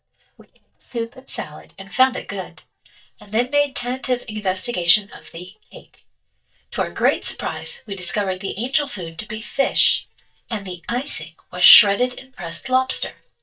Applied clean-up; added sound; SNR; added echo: neural mask model DeepFilterNet 3.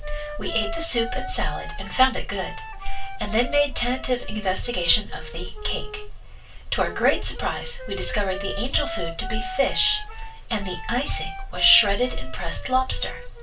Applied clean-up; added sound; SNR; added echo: none; Wind instrument, woodwind instrument; 13 dB; reverberation time 0.2 s.